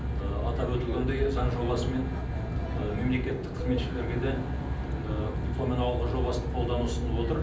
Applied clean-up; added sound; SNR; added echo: none; Aircraft; -2 dB; reverberation time 0.6 s.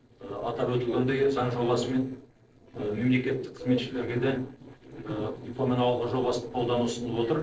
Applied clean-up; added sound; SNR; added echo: neural separator model SepFormer DNS4.